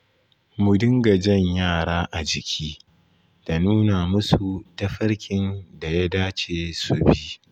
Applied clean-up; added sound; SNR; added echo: none; none; none; none.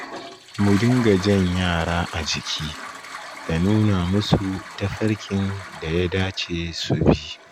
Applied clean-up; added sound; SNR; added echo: none; Toilet flush; 14 dB; none.